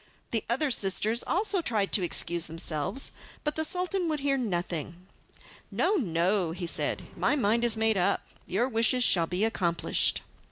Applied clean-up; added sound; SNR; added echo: none; Engine; 20 dB; none.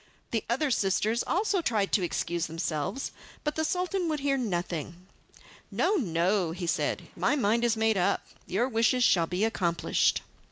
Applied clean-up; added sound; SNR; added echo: neural mask model Resemble Enhance denoiser.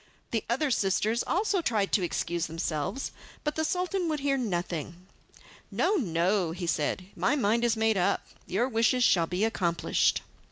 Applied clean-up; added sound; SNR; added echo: none; none; none; none.